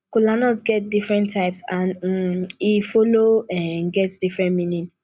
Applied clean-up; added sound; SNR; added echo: none; none; none; none.